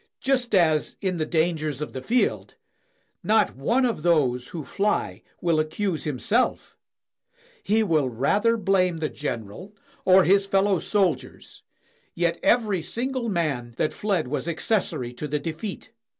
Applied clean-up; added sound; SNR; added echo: none; none; none; none.